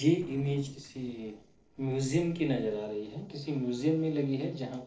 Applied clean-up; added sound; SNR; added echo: neural separator model SepFormer DNS4.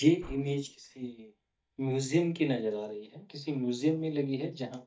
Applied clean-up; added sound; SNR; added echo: neural mask model DeepFilterNet 3.